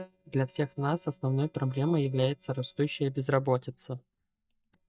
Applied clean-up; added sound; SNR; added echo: neural mask model DeepFilterNet 3.